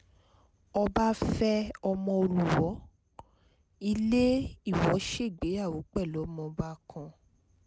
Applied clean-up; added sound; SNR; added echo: none; none; none; none.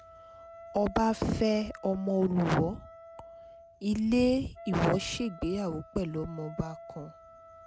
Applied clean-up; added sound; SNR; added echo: none; Wind instrument, woodwind instrument; 19 dB; none.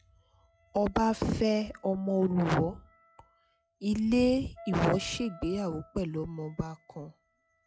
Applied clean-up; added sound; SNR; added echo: classical method log-MMSE.